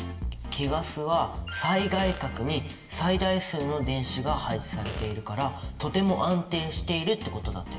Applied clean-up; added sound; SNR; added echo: none; Fart; 18 dB; reverberation time 0.9 s.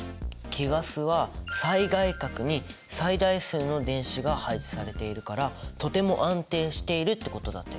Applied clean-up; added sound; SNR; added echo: none; none; none; none.